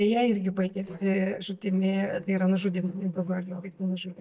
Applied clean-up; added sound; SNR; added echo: neural mask model DeepFilterNet 3.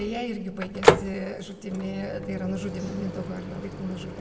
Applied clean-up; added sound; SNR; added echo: none; Microwave oven; -4 dB; reverberation time 1.2 s.